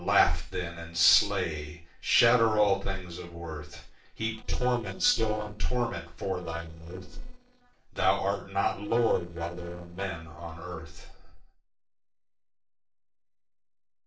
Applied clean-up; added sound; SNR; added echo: neural separator model SepFormer DNS4.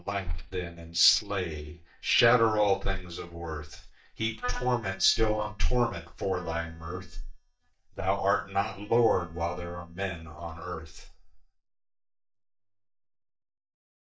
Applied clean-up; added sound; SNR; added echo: neural mask model DeepFilterNet 3.